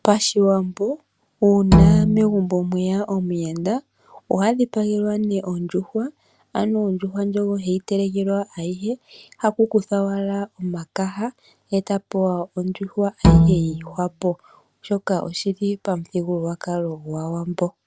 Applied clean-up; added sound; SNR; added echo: none; Bowed string instrument; -5 dB; none.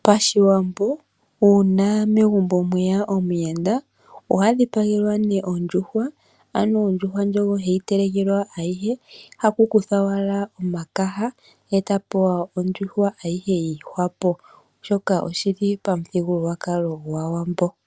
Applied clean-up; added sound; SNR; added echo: none; none; none; none.